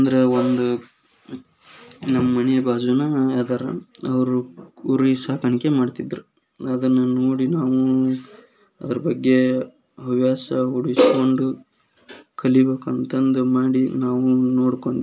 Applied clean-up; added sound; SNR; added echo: none; none; none; none.